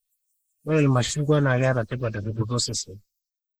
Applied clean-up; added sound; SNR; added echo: neural mask model Resemble Enhance denoiser.